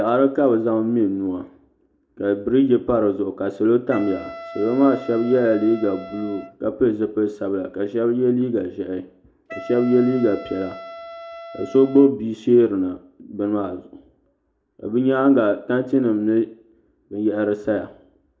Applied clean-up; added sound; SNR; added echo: none; Wind instrument, woodwind instrument; 16 dB; reverberation time 0.4 s.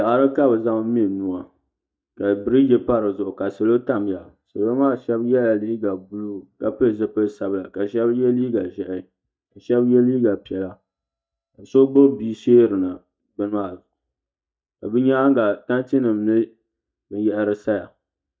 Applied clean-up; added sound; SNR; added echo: neural mask model DeepFilterNet 3.